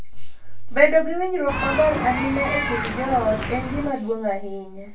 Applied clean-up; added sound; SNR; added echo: none; Human group actions; 5 dB; reverberation time 0.2 s.